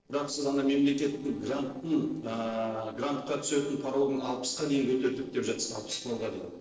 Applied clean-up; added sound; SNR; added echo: neural separator model SepFormer DNS4.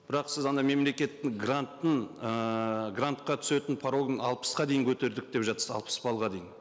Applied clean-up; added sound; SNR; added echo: none; none; none; none.